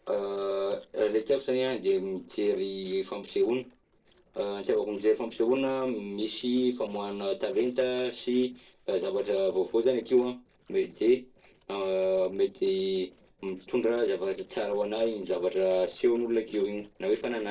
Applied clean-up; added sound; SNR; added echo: neural separator model SepFormer DNS4.